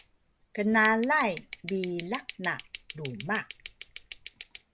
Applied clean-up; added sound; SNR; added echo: none; Scissors; 15 dB; none.